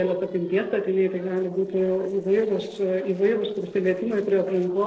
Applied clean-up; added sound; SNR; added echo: neural separator model SepFormer DNS4.